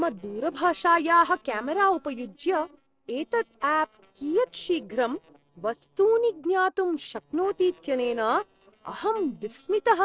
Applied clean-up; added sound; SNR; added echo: neural separator model SepFormer DNS4.